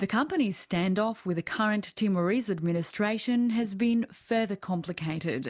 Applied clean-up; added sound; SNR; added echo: none; none; none; none.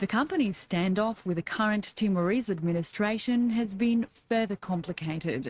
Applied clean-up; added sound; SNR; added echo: neural mask model RNNoise.